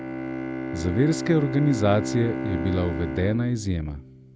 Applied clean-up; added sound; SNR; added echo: none; Bowed string instrument; 6 dB; none.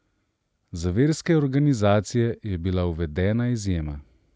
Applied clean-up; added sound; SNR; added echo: none; none; none; none.